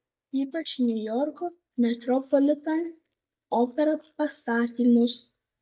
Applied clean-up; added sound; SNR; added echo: neural mask model DeepFilterNet 3.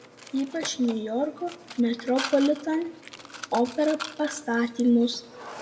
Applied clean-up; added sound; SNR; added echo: none; Mechanisms; 14 dB; reverberation time 1.0 s.